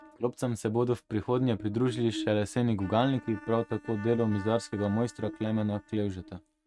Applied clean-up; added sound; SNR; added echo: neural mask model RNNoise.